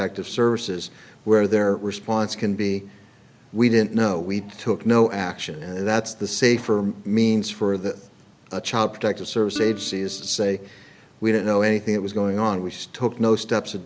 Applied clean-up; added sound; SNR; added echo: none; Plucked string instrument; 18 dB; none.